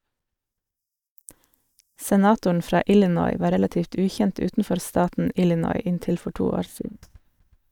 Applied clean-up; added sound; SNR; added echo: neural mask model DeepFilterNet 3.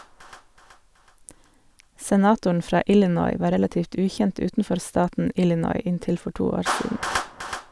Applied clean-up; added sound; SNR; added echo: none; Clapping; 13 dB; none.